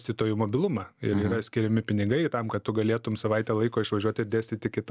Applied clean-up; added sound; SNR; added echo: none; none; none; none.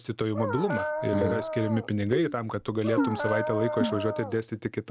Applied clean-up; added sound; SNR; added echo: none; Keyboard (musical) + Dog; 2 dB; none.